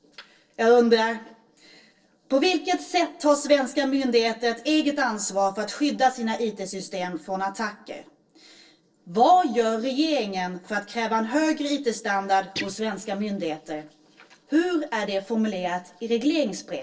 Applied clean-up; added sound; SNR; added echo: neural separator model SepFormer DNS4.